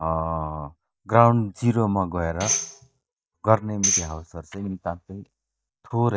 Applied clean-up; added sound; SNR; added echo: neural mask model DeepFilterNet 3.